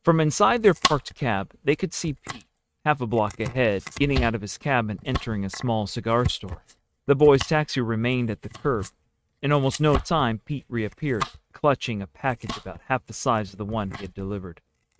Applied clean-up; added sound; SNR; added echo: neural mask model RNNoise.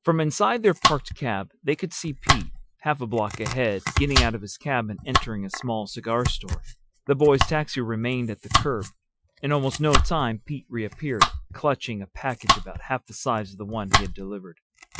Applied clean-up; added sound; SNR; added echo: classical method Wiener filter.